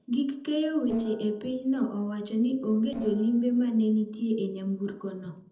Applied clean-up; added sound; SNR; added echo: neural separator model SepFormer DNS4.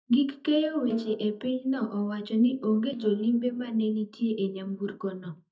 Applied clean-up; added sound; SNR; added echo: neural mask model DeepFilterNet 3.